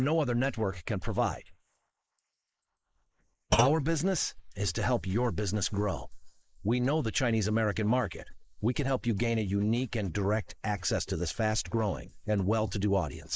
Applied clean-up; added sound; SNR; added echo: neural mask model Resemble Enhance denoiser.